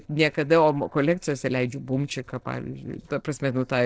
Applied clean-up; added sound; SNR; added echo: neural separator model SepFormer DNS4.